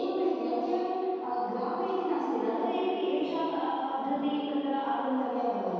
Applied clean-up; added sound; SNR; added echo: none; none; none; reverberation time 2.1 s.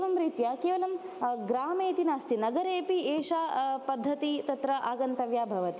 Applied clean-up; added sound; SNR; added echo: none; none; none; none.